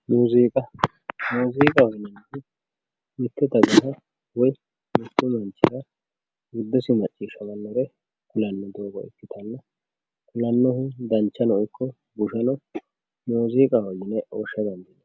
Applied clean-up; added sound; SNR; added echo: none; none; none; none.